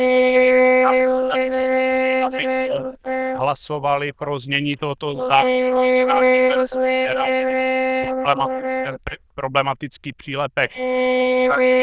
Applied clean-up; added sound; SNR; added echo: neural diffusion model UNIVERSE++.